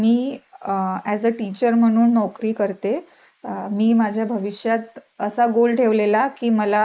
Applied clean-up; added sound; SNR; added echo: neural mask model Resemble Enhance denoiser.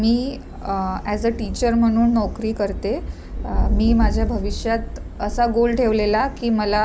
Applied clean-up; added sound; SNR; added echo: none; Thunder; 5 dB; none.